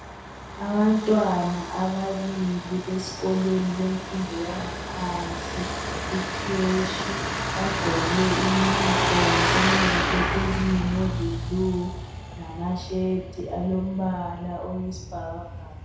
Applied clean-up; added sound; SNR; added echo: none; Truck; 1 dB; reverberation time 0.7 s.